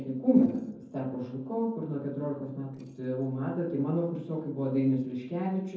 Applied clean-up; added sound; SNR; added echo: neural separator model SepFormer DNS4.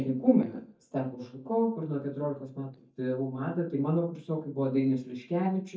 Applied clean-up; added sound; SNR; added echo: neural mask model DeepFilterNet 3.